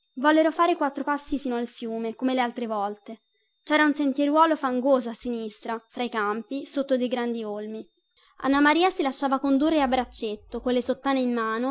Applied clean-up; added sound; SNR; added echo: none; none; none; none.